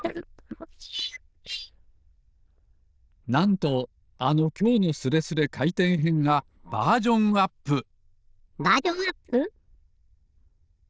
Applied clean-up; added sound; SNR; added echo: neural diffusion model UNIVERSE++.